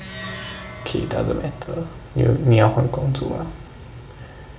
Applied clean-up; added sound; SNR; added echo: none; Plucked string instrument; 16 dB; reverberation time 0.9 s.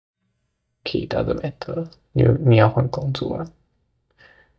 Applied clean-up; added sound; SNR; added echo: neural mask model DeepFilterNet 3.